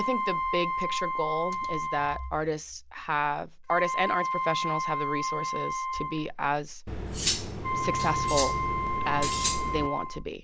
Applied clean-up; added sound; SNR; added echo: none; Wind instrument, woodwind instrument + Cutlery, silverware; -1 dB; none.